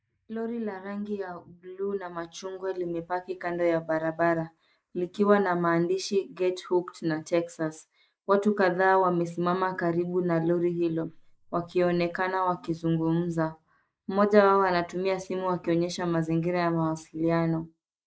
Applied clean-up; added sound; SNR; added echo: neural mask model Resemble Enhance denoiser.